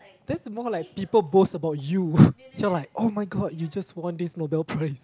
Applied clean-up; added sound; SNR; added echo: none; none; none; none.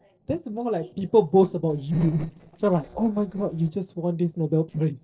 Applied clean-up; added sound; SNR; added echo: neural separator model SepFormer DNS4.